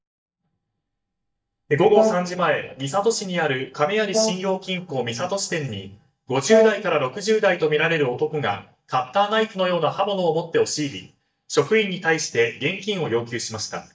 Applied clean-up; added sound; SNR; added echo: neural mask model DeepFilterNet 3.